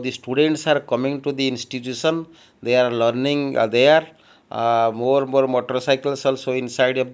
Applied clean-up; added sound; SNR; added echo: none; none; none; none.